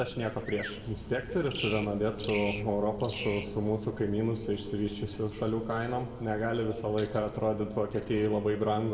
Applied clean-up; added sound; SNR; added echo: none; Bird vocalization, bird call, bird song; 15 dB; reverberation time 1.5 s.